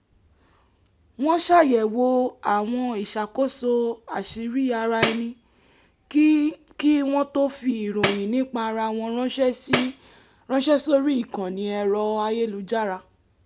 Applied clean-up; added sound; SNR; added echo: none; Tambourine; 2 dB; none.